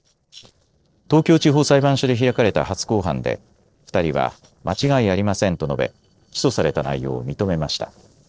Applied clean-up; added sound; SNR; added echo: neural separator model SepFormer DNS4.